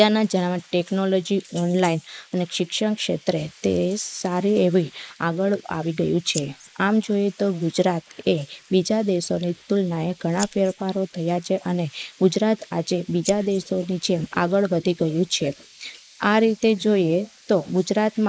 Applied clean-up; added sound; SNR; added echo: neural mask model Resemble Enhance denoiser.